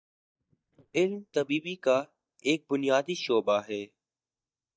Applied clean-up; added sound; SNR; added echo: neural mask model DeepFilterNet 3.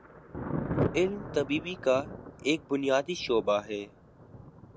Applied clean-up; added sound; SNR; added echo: none; Thunder; 6 dB; none.